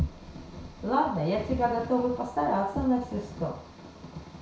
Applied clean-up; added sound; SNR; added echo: none; none; none; reverberation time 0.6 s.